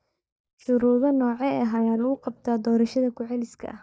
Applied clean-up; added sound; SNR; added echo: neural mask model DeepFilterNet 3.